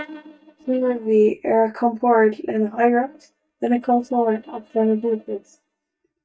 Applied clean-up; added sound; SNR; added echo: neural mask model DeepFilterNet 3.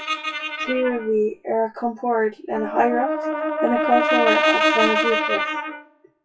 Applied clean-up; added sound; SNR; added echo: classical method WPE with log-MMSE.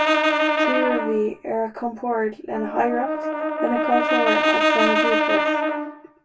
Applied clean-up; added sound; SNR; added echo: none; Brass instrument; -4 dB; reverberation time 0.1 s.